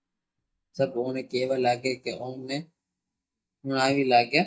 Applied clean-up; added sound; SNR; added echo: neural mask model DeepFilterNet 3.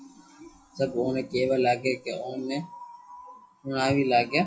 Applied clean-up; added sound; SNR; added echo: classical method WPE with log-MMSE.